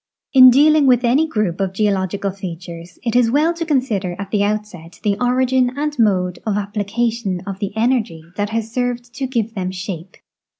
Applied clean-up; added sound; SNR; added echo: none; none; none; none.